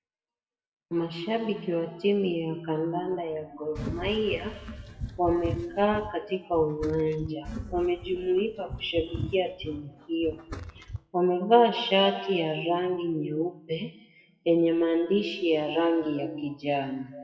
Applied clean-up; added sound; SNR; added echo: classical method WPE with log-MMSE.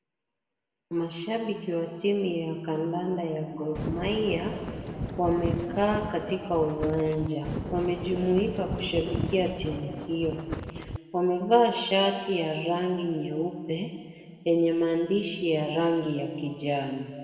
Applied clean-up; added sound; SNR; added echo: none; Wind; 7 dB; reverberation time 2.0 s.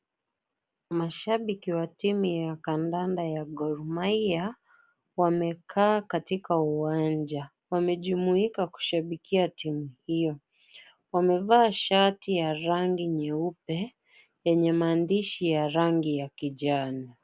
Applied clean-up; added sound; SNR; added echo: none; none; none; none.